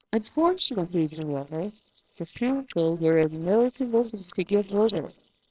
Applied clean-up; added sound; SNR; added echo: neural separator model SepFormer WHAMR!.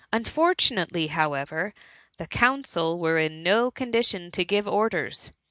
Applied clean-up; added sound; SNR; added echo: none; none; none; none.